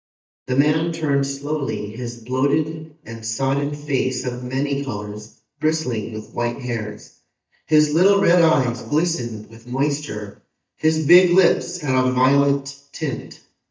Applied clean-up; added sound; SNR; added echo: neural mask model DeepFilterNet 3.